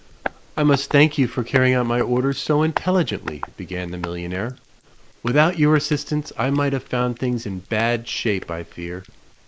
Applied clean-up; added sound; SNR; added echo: neural mask model Resemble Enhance denoiser.